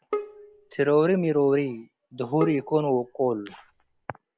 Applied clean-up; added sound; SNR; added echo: none; Bowed string instrument; 12 dB; none.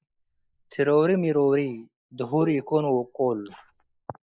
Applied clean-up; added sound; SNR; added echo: neural mask model Resemble Enhance denoiser.